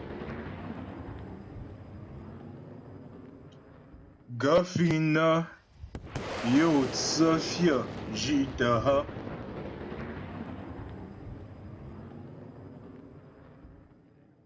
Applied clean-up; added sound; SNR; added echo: none; Boom; 9 dB; none.